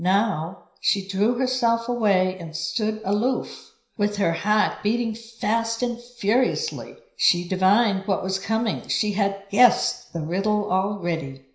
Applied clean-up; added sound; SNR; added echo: none; none; none; reverberation time 0.5 s.